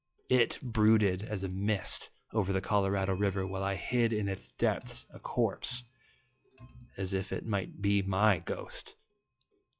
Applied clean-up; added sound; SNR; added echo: classical method log-MMSE.